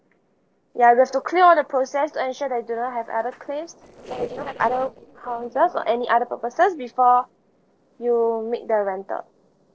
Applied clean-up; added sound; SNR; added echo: neural separator model SepFormer DNS4.